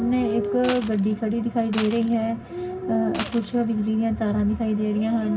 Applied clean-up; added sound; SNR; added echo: none; Coin (dropping); 15 dB; reverberation time 0.4 s.